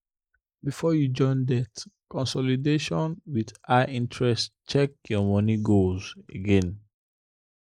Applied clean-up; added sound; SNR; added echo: neural mask model Resemble Enhance denoiser.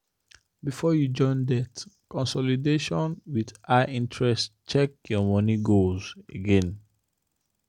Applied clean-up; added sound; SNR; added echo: none; none; none; none.